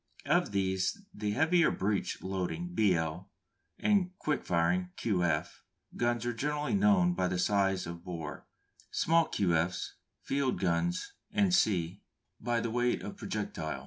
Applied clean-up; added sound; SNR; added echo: none; none; none; none.